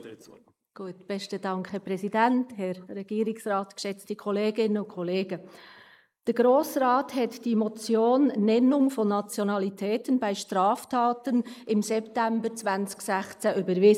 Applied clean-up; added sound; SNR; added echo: neural mask model Resemble Enhance denoiser.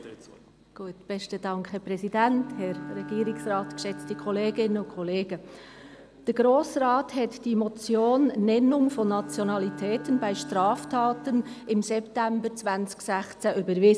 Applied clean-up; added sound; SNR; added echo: none; Bowed string instrument; 17 dB; none.